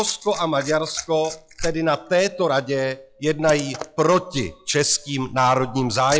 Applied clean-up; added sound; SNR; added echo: classical method log-MMSE.